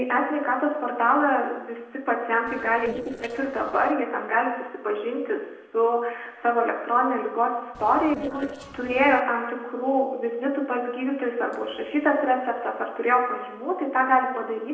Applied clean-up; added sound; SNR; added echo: neural separator model SepFormer DNS4.